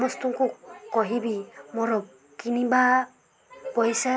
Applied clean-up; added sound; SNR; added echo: none; none; none; none.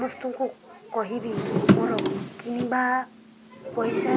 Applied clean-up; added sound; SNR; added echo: none; Drawer open or close; -2 dB; none.